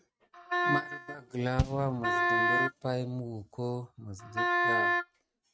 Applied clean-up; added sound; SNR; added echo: neural mask model RNNoise.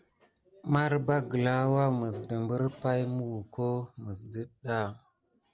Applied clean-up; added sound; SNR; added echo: none; none; none; none.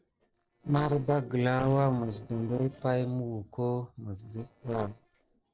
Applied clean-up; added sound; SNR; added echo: neural separator model SepFormer DNS4.